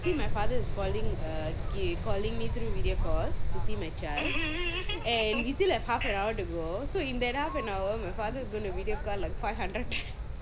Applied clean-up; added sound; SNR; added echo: none; Wind; -2 dB; none.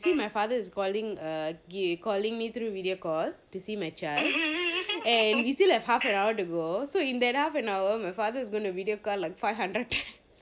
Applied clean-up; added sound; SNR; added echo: none; none; none; none.